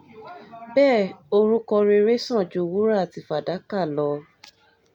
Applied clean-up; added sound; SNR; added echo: none; none; none; none.